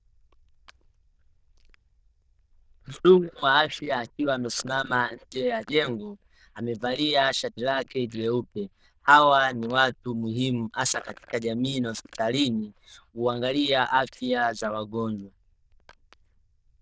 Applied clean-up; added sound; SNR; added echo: neural diffusion model UNIVERSE++.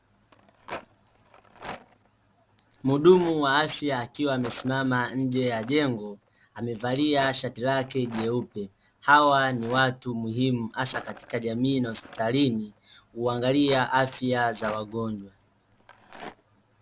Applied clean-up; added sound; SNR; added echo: none; Rattle; 20 dB; none.